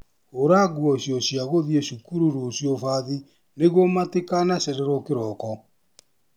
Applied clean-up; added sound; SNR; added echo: none; none; none; none.